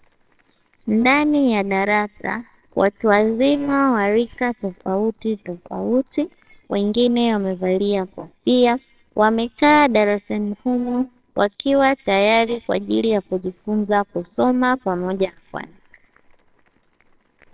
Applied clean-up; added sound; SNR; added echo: neural separator model SepFormer WHAMR!.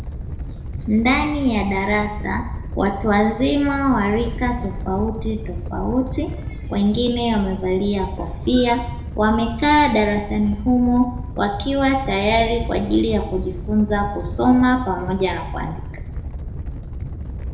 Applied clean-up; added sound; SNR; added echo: none; Animal; 8 dB; reverberation time 0.7 s.